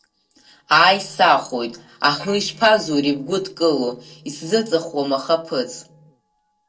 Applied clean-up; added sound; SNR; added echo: neural separator model SepFormer DNS4.